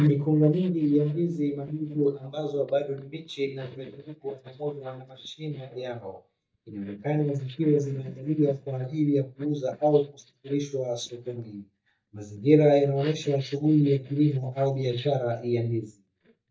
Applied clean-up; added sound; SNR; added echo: neural mask model DeepFilterNet 3.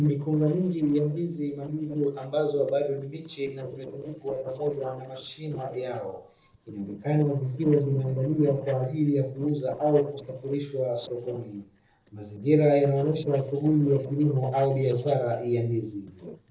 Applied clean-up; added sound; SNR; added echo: neural separator model SepFormer DNS4.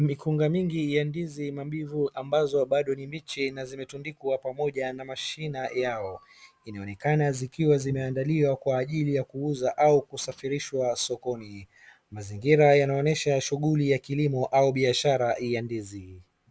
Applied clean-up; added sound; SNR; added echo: none; none; none; none.